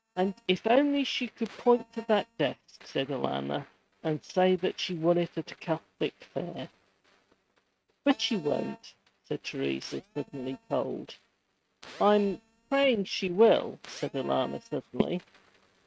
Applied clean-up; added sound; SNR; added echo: neural mask model RNNoise.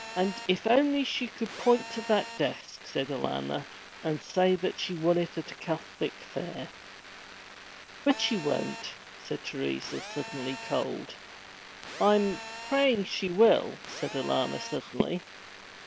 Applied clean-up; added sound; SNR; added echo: none; Telephone; 13 dB; none.